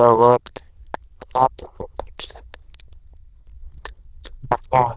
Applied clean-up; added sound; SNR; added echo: neural diffusion model UNIVERSE++.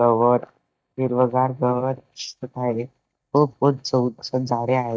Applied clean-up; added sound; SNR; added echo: neural mask model DeepFilterNet 3.